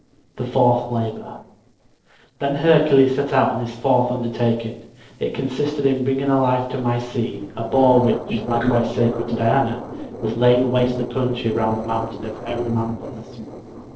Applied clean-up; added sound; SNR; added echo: neural separator model SepFormer DNS4.